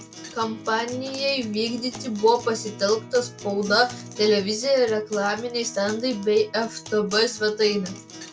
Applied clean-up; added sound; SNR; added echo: none; Acoustic guitar; 15 dB; none.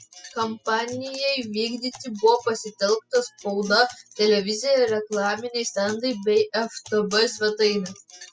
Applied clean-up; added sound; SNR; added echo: classical method spectral subtraction.